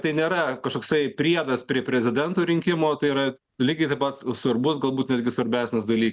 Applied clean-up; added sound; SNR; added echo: none; none; none; none.